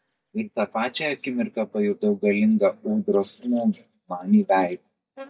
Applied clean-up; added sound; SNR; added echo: neural mask model DeepFilterNet 3.